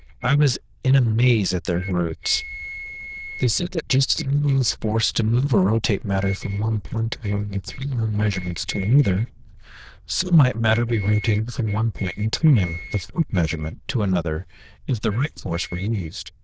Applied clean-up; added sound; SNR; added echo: neural diffusion model UNIVERSE++.